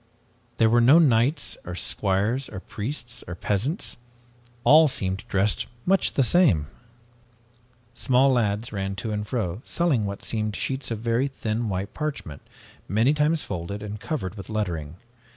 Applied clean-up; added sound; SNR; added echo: none; none; none; none.